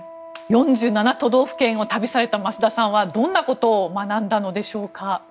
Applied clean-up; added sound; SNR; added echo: none; Wind instrument, woodwind instrument; 20 dB; none.